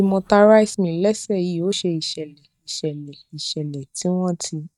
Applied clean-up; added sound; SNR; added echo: neural mask model DeepFilterNet 3.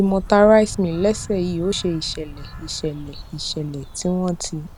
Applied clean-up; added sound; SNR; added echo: none; Bird vocalization, bird call, bird song; 15 dB; none.